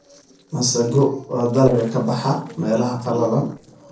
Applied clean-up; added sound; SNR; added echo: neural separator model SepFormer DNS4.